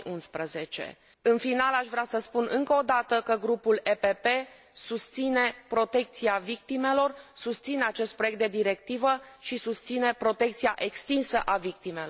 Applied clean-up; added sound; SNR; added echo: none; none; none; none.